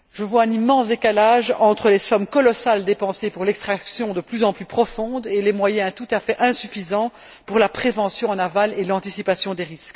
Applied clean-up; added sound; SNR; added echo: none; none; none; none.